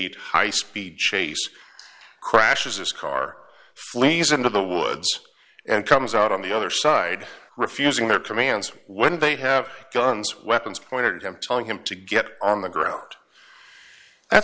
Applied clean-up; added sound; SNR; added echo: none; none; none; none.